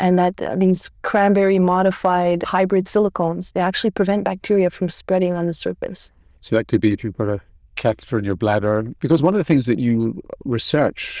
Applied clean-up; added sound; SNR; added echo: neural diffusion model UNIVERSE++.